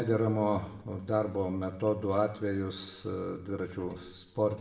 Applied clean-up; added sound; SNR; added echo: none; none; none; reverberation time 0.8 s.